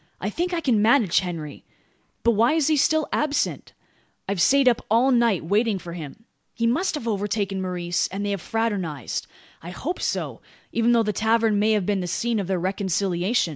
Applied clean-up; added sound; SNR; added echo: none; none; none; none.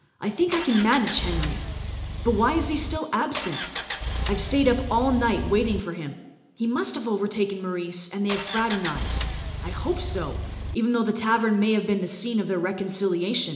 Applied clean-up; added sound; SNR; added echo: none; Engine; 5 dB; reverberation time 0.8 s.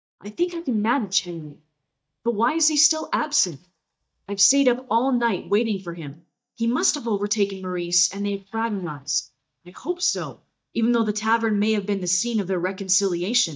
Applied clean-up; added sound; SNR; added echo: neural mask model DeepFilterNet 3.